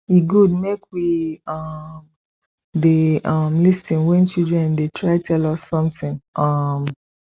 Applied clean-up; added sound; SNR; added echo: none; none; none; none.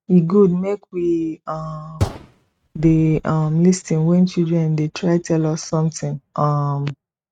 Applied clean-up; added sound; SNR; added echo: neural mask model RNNoise.